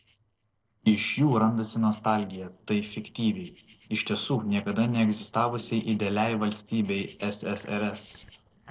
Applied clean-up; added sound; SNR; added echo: neural separator model SepFormer DNS4.